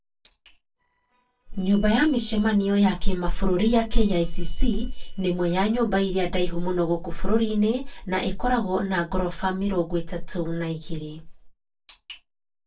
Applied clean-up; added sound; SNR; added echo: neural separator model SepFormer DNS4.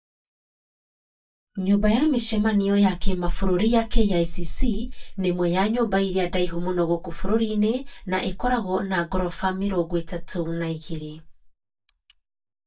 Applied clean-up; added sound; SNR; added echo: neural mask model DeepFilterNet 3.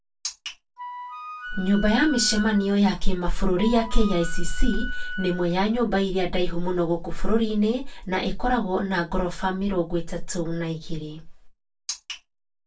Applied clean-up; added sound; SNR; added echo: none; Wind instrument, woodwind instrument; 14 dB; reverberation time 0.2 s.